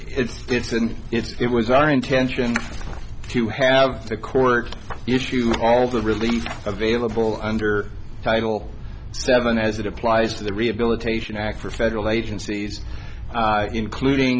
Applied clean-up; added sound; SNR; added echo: none; none; none; none.